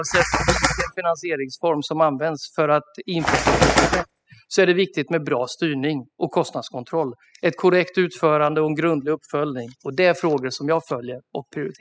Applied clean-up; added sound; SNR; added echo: classical method spectral subtraction.